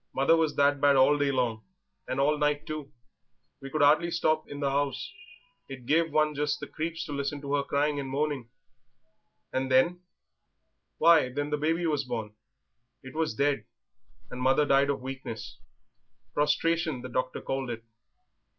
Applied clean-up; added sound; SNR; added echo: none; none; none; none.